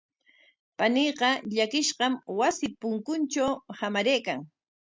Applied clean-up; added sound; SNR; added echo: none; none; none; none.